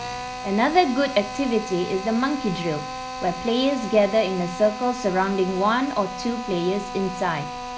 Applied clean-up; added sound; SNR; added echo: none; Drill; 9 dB; none.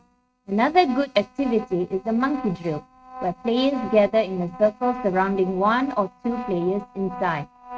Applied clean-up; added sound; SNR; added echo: neural mask model RNNoise.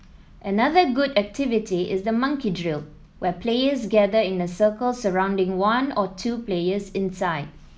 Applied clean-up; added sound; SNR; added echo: none; none; none; none.